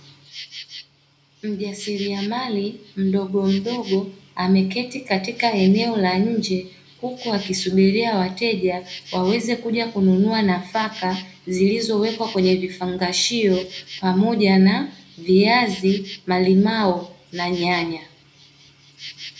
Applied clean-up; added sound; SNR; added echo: none; Insect; 20 dB; reverberation time 0.3 s.